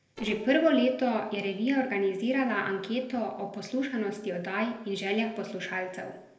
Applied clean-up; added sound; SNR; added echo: neural separator model SepFormer DNS4.